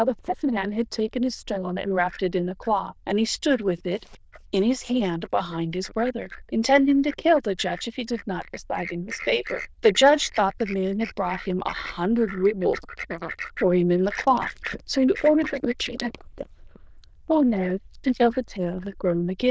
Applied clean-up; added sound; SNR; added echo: neural diffusion model UNIVERSE++.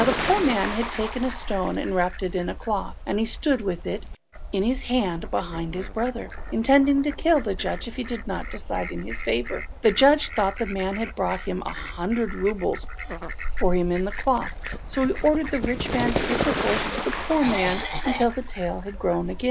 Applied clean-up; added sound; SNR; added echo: none; Fowl + Cough; 5 dB; none.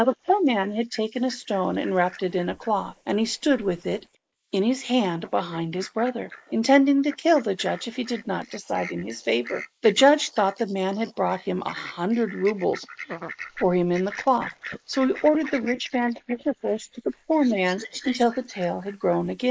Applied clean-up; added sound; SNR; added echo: neural mask model Resemble Enhance denoiser.